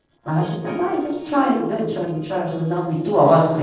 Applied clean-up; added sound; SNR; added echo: neural separator model SepFormer DNS4.